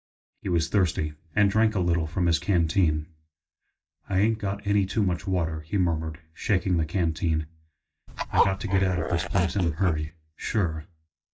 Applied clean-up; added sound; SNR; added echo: neural mask model DeepFilterNet 3.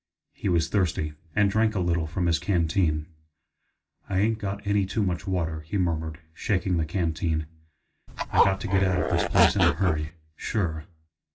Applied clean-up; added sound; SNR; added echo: none; Zipper (clothing); 0 dB; reverberation time 0.2 s.